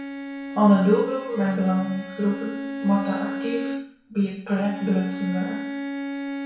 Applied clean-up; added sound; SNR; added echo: none; Bowed string instrument; 8 dB; reverberation time 0.6 s.